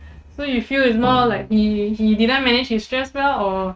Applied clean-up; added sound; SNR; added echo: neural mask model RNNoise.